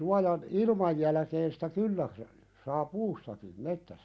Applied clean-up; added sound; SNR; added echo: none; none; none; none.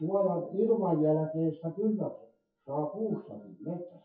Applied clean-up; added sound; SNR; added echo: classical method WPE with log-MMSE.